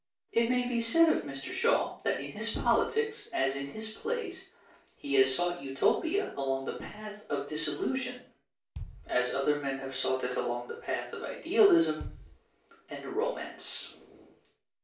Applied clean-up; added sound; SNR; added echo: none; Bass drum; 17 dB; reverberation time 0.3 s.